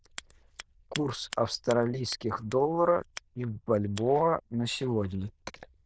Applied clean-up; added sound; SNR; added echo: neural diffusion model UNIVERSE++.